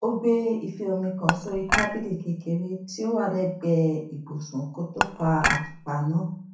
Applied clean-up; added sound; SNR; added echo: none; Dishes, pots, and pans / Chink, clink; 1 dB; reverberation time 0.5 s.